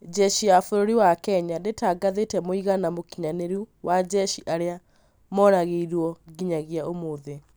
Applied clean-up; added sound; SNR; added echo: none; none; none; none.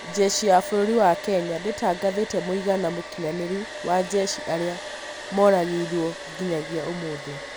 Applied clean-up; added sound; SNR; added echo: none; Domestic sounds, home sounds; 11 dB; none.